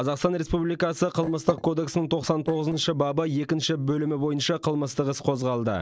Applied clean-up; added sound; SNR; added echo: neural separator model SepFormer DNS4.